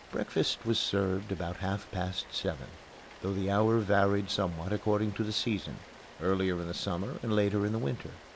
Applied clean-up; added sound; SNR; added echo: none; Rain; 19 dB; none.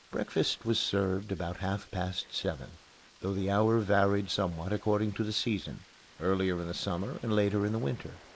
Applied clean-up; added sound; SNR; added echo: neural mask model Resemble Enhance denoiser.